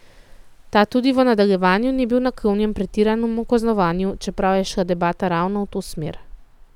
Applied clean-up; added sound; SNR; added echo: none; Rain; 17 dB; none.